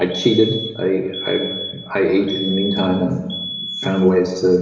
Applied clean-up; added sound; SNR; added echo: none; Alarm; 11 dB; reverberation time 1.0 s.